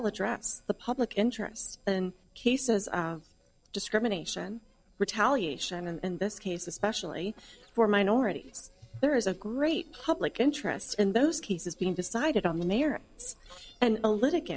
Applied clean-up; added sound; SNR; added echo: neural separator model SepFormer DNS4.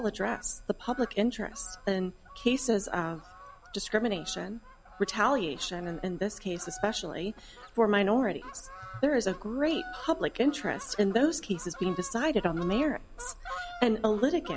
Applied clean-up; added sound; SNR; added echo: none; Fowl; 16 dB; none.